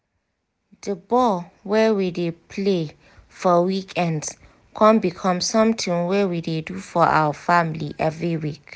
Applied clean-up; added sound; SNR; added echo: none; none; none; none.